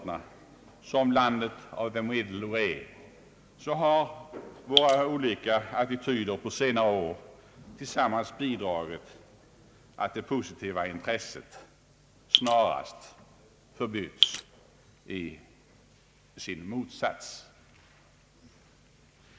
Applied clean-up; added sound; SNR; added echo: none; Drip; -5 dB; none.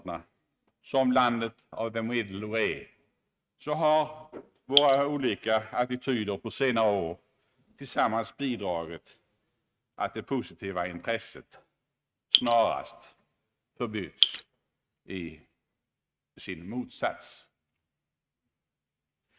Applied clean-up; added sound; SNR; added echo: neural mask model RNNoise.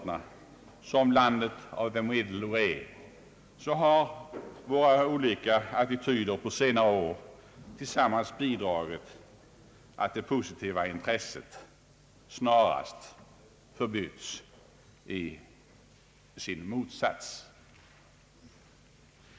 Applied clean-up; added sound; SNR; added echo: none; none; none; none.